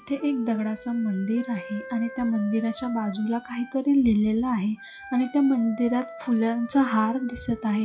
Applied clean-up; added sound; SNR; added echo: classical method WPE with log-MMSE.